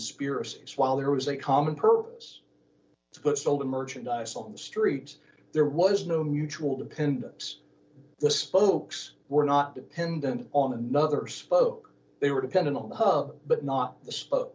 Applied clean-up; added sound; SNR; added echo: none; none; none; none.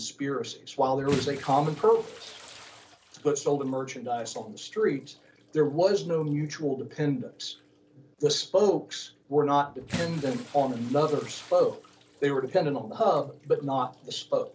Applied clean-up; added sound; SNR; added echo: none; Bathtub (filling or washing) / Splash, splatter; 18 dB; none.